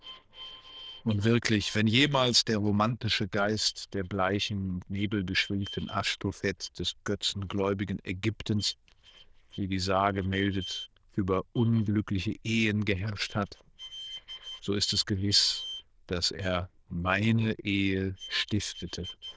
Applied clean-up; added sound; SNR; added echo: neural diffusion model UNIVERSE++.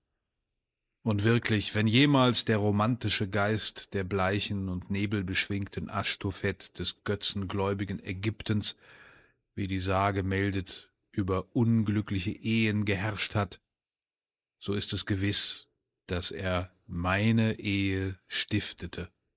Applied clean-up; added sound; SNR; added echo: neural mask model Resemble Enhance denoiser.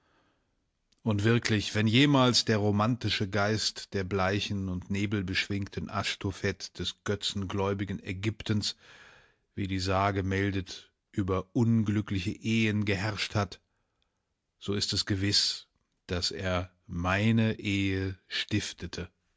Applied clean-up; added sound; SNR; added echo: none; none; none; none.